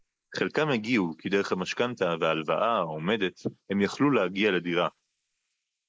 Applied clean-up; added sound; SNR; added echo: neural mask model Resemble Enhance denoiser.